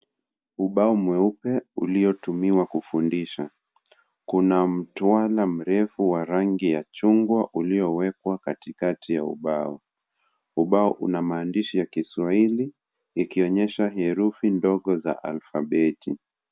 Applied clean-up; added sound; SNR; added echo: none; none; none; none.